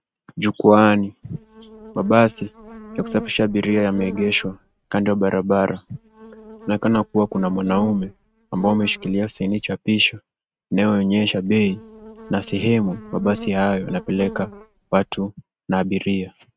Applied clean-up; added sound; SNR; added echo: neural mask model RNNoise.